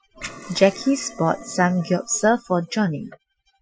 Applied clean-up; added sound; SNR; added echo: classical method Wiener filter.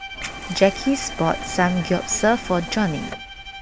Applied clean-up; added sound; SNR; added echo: none; Liquid + Bowed string instrument; 10 dB; none.